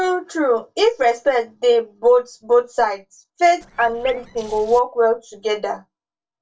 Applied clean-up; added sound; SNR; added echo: neural separator model SepFormer DNS4.